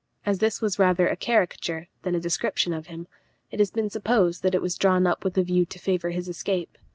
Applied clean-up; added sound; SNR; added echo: none; none; none; none.